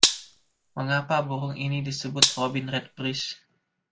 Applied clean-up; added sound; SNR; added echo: none; Gunshot, gunfire; -2 dB; none.